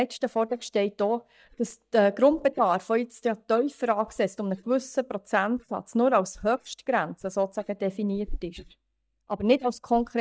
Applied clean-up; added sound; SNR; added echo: neural mask model DeepFilterNet 3.